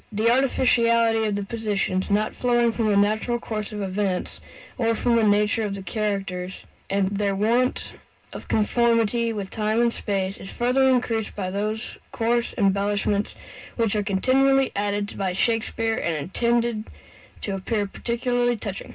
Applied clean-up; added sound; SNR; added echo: none; none; none; reverberation time 0.2 s.